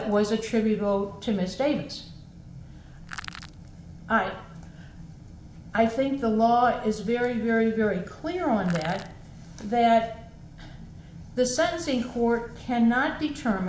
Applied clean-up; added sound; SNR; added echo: none; Crushing; 16 dB; reverberation time 0.6 s.